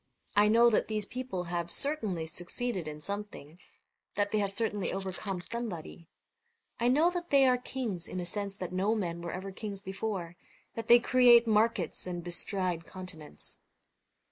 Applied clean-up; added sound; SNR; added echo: neural mask model Resemble Enhance denoiser.